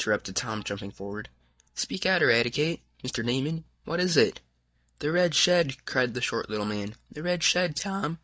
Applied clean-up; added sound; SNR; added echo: neural mask model DeepFilterNet 3.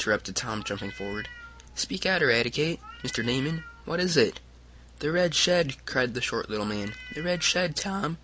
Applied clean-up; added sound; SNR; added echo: none; Meow; 17 dB; none.